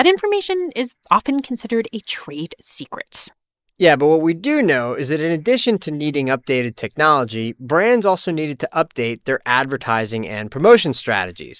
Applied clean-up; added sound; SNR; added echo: neural mask model Resemble Enhance denoiser.